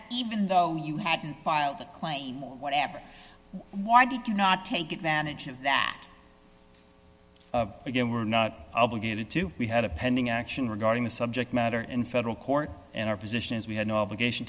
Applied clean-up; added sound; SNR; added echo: none; none; none; none.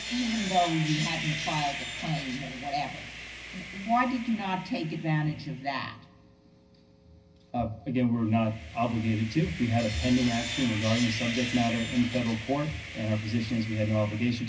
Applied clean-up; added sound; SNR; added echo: none; Sawing; 9 dB; reverberation time 0.4 s.